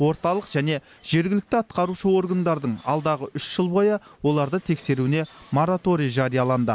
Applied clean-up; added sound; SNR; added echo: none; none; none; none.